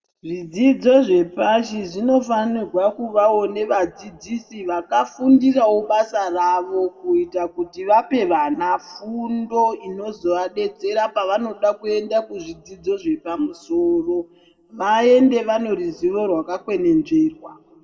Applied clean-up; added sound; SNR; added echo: none; none; none; reverberation time 0.2 s.